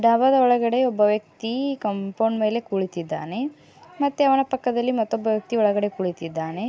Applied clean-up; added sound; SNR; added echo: none; none; none; none.